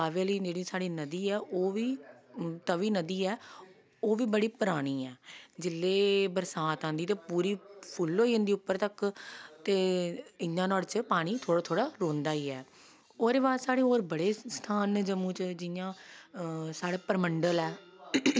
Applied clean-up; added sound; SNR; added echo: none; none; none; none.